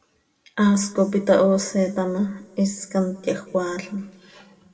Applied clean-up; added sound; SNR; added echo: none; none; none; reverberation time 1.3 s.